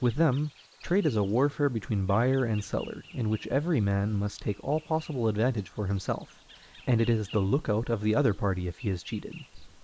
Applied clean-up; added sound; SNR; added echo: neural mask model Resemble Enhance denoiser.